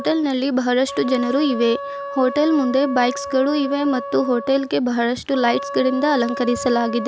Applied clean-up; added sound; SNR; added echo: none; Wind instrument, woodwind instrument; 11 dB; none.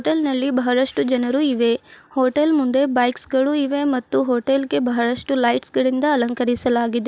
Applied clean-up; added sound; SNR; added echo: none; none; none; none.